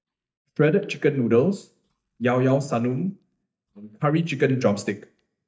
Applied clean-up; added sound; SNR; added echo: neural mask model DeepFilterNet 3.